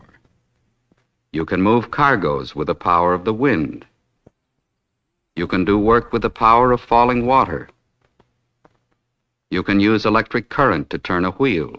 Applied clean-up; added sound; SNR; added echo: neural mask model RNNoise.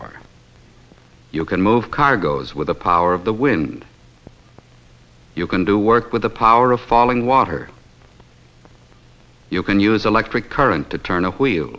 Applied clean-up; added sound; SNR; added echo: none; none; none; none.